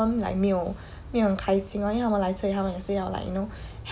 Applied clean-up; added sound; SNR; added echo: none; none; none; none.